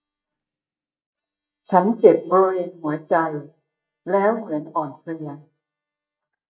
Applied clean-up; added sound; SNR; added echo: neural mask model DeepFilterNet 3.